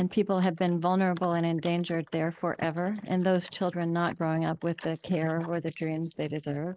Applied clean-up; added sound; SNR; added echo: neural mask model Resemble Enhance denoiser.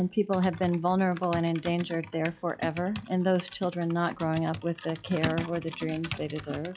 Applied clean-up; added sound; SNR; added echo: classical method log-MMSE.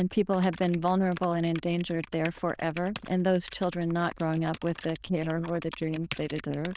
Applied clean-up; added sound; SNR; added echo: neural diffusion model UNIVERSE++.